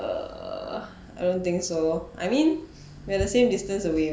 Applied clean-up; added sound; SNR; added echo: none; none; none; none.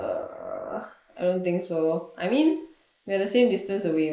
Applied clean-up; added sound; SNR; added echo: neural mask model Resemble Enhance denoiser.